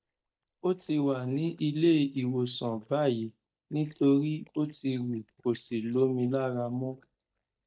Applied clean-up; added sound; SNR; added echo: neural mask model DeepFilterNet 3.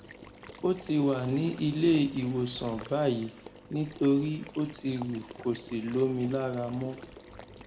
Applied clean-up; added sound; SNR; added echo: none; Water / Liquid; 18 dB; reverberation time 0.3 s.